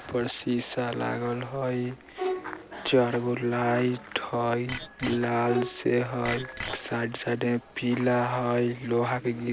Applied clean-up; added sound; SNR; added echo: none; Bicycle bell + Bowed string instrument; 12 dB; none.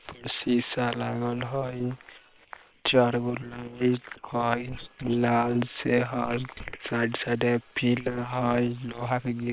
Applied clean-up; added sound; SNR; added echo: neural separator model SepFormer WHAM!.